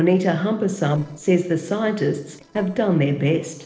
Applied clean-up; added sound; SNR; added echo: neural separator model SepFormer DNS4.